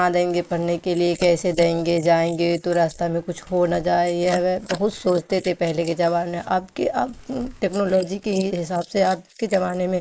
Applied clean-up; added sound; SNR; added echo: neural mask model Resemble Enhance denoiser.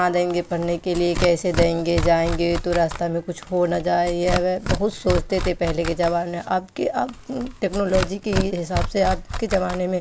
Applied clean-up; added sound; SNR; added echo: none; Tearing; 6 dB; none.